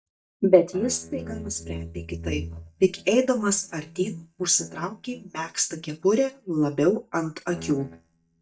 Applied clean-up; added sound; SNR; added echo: neural mask model DeepFilterNet 3.